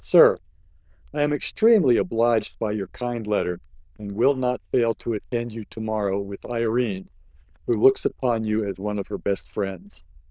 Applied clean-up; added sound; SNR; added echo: neural diffusion model UNIVERSE++.